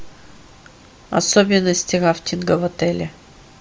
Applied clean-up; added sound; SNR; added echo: none; none; none; none.